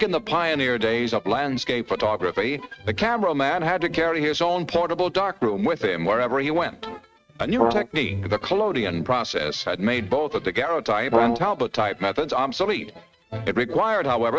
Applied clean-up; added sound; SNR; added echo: neural mask model RNNoise.